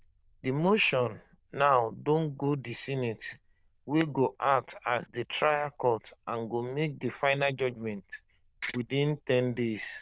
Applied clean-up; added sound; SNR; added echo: neural diffusion model UNIVERSE++.